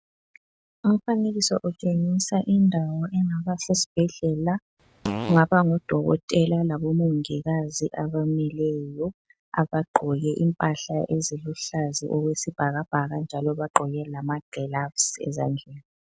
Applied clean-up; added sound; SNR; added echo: neural mask model RNNoise.